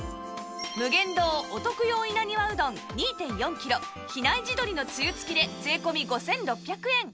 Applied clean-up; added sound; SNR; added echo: none; none; none; none.